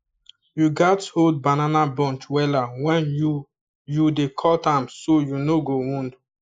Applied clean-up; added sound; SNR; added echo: neural mask model Resemble Enhance denoiser.